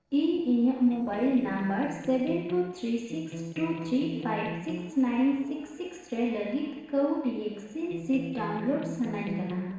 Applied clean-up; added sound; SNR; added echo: neural separator model SepFormer DNS4.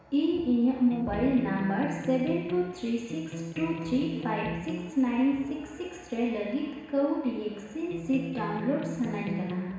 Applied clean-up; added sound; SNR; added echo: none; Electric guitar; 8 dB; reverberation time 1.1 s.